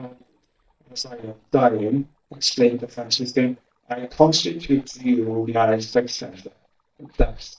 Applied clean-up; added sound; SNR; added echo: neural mask model DeepFilterNet 3.